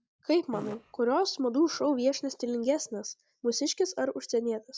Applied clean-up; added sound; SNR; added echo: none; Fart; 14 dB; none.